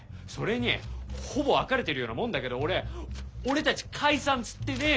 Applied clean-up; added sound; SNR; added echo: none; none; none; none.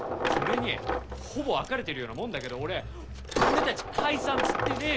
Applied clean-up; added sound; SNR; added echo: none; Coin (dropping); -1 dB; none.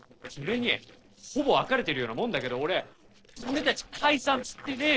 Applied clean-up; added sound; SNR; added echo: neural separator model SepFormer DNS4.